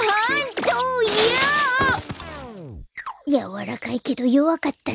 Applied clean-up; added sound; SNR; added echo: none; none; none; none.